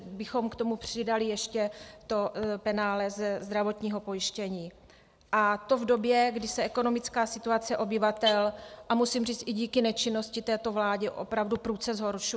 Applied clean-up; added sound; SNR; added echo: none; Alarm / Car; 19 dB; none.